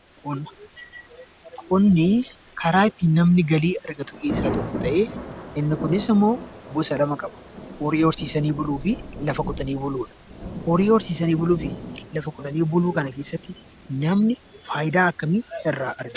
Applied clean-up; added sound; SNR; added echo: none; Thunder / Rain; 13 dB; none.